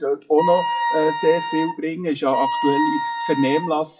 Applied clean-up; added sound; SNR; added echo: classical method WPE with log-MMSE.